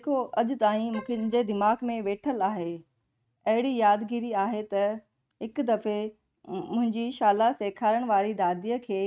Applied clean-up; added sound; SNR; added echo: neural mask model RNNoise.